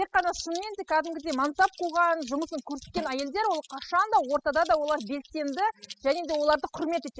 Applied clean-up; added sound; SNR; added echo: classical method spectral subtraction.